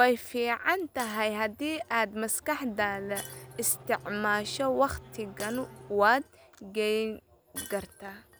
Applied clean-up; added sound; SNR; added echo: none; Shatter + Race car, auto racing / Engine starting; 18 dB; none.